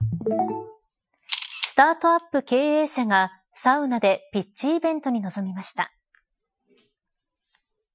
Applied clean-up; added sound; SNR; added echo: classical method Wiener filter.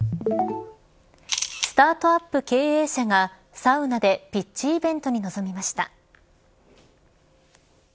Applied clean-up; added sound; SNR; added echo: none; Camera; 7 dB; none.